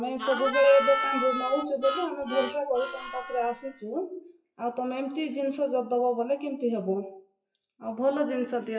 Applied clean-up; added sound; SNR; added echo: classical method WPE with log-MMSE.